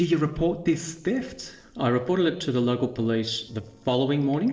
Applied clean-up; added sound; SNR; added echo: neural separator model SepFormer DNS4.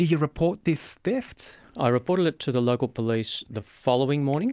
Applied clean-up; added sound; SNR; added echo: none; none; none; none.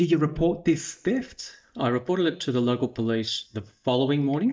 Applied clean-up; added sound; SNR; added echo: neural mask model DeepFilterNet 3.